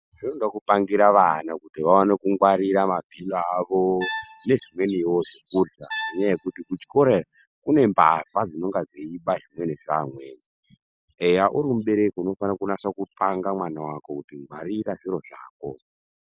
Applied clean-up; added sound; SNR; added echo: none; Brass instrument; 13 dB; none.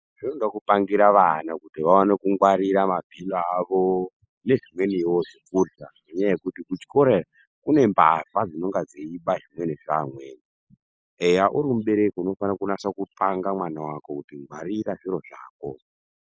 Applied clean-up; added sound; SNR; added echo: neural mask model Resemble Enhance denoiser.